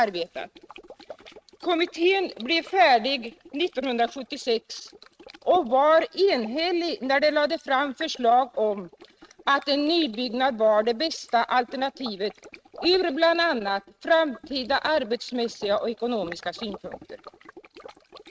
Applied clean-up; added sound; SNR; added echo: neural mask model RNNoise.